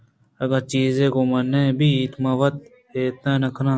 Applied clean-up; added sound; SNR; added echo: none; none; none; none.